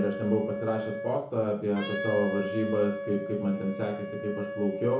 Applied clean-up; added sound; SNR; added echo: none; Wind instrument, woodwind instrument; 7 dB; reverberation time 0.7 s.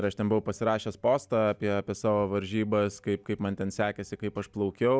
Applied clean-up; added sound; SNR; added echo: none; none; none; none.